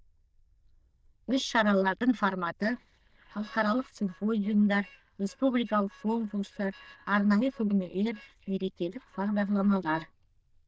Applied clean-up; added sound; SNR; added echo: neural diffusion model UNIVERSE++.